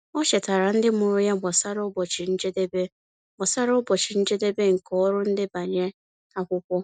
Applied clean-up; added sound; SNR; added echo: none; none; none; none.